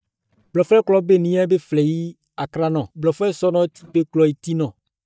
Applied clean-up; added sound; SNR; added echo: neural mask model DeepFilterNet 3.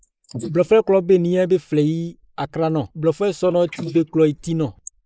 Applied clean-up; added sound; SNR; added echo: neural mask model Resemble Enhance denoiser.